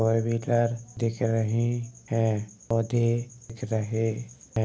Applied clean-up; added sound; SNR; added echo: none; none; none; none.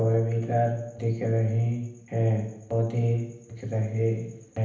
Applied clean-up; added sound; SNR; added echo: none; none; none; reverberation time 0.8 s.